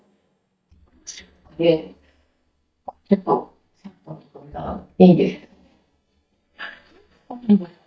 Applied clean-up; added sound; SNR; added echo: neural mask model DeepFilterNet 3.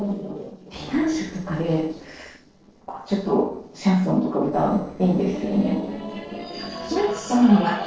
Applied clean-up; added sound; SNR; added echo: neural separator model SepFormer DNS4.